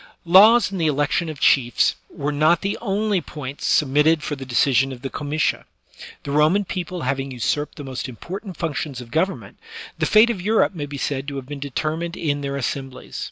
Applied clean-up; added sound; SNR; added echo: none; none; none; none.